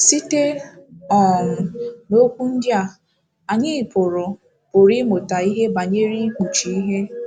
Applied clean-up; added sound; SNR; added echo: none; none; none; none.